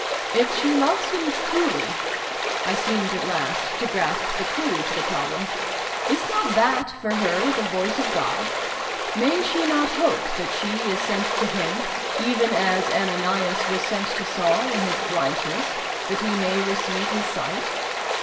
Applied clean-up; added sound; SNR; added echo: none; Stream; 0 dB; reverberation time 2.5 s.